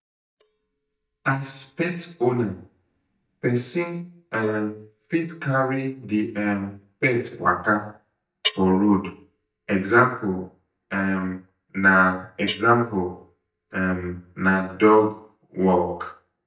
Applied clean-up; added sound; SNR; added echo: neural mask model DeepFilterNet 3.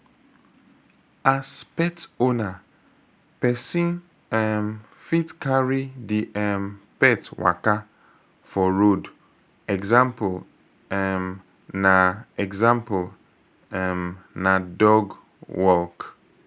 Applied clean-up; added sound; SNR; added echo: none; none; none; none.